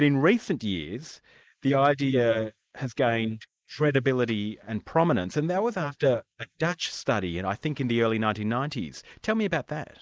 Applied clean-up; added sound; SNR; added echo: neural mask model Resemble Enhance denoiser.